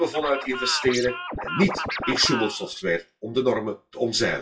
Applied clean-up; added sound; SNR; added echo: classical method WPE with log-MMSE.